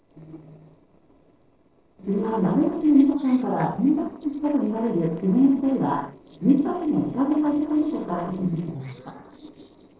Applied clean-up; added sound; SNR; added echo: neural separator model SepFormer DNS4.